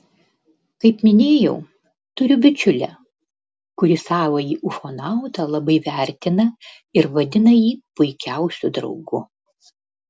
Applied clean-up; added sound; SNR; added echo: none; none; none; none.